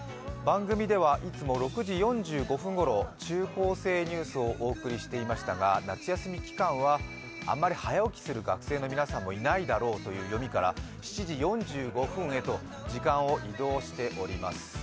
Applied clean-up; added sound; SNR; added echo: none; none; none; none.